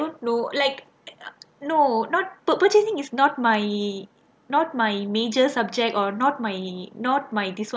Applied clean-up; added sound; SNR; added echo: none; none; none; none.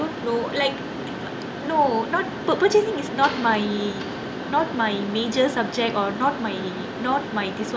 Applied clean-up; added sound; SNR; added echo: none; Mechanisms; 7 dB; none.